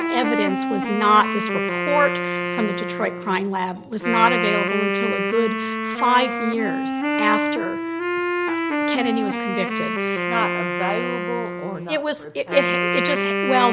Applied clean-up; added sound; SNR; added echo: none; Wind instrument, woodwind instrument; 0 dB; none.